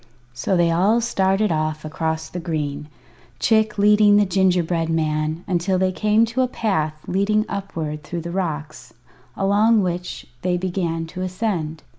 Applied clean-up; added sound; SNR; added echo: none; none; none; none.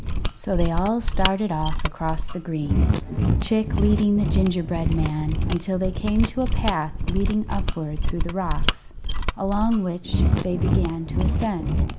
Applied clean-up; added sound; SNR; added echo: none; Mechanisms; -2 dB; none.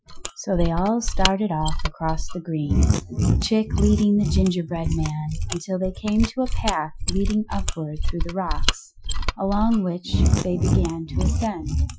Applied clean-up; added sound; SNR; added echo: classical method Wiener filter.